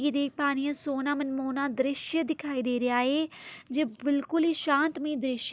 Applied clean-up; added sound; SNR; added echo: none; none; none; none.